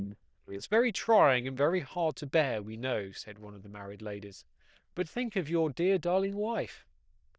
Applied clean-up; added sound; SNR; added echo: neural diffusion model UNIVERSE++.